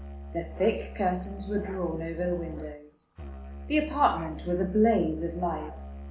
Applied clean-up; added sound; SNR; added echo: none; Musical instrument; 11 dB; none.